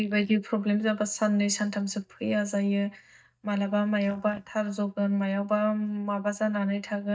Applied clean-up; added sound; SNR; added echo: neural mask model DeepFilterNet 3.